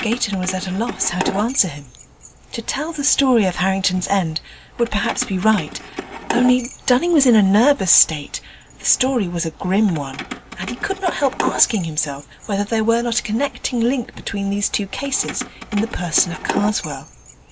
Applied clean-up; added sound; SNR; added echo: none; Keys jangling; 12 dB; none.